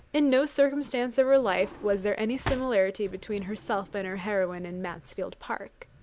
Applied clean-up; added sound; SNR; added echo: none; Drawer open or close; 17 dB; none.